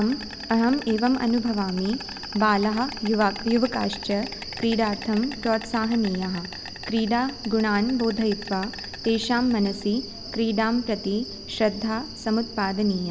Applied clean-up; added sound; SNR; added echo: none; Insect; 13 dB; none.